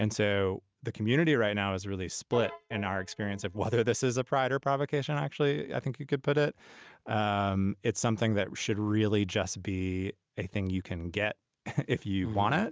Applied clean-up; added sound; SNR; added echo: neural mask model RNNoise.